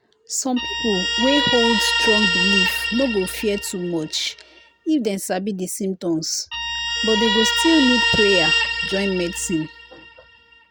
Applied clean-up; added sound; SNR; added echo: none; Guitar; 1 dB; none.